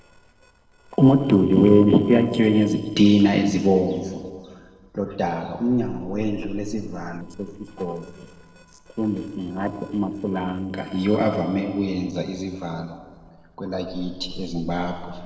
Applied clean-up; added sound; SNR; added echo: neural separator model SepFormer DNS4.